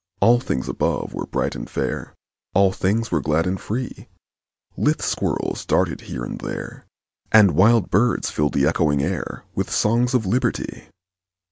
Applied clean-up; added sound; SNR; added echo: none; none; none; none.